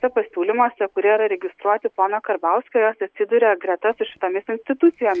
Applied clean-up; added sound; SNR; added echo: none; none; none; none.